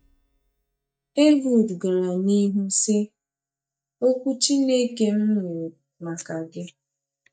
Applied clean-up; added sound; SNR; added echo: neural mask model DeepFilterNet 3.